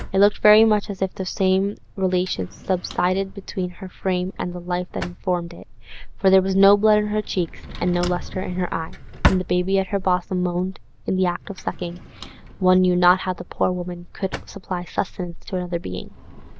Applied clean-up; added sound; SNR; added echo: none; Drawer open or close; 11 dB; none.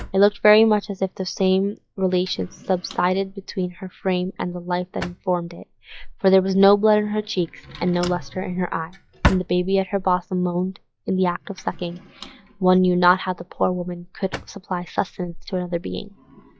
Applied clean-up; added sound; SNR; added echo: classical method log-MMSE.